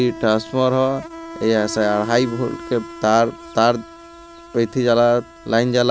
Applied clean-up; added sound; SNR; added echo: none; Insect; 16 dB; none.